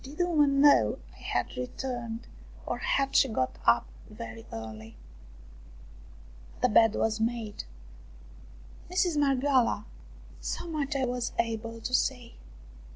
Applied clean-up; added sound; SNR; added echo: none; none; none; none.